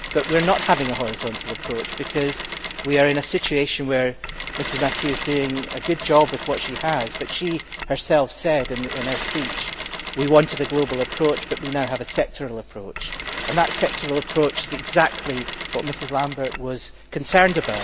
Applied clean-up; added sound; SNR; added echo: none; Mechanisms; 9 dB; none.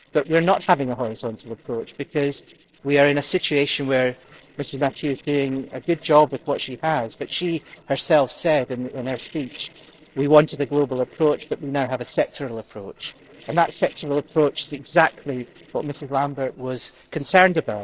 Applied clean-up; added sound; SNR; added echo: neural separator model SepFormer DNS4.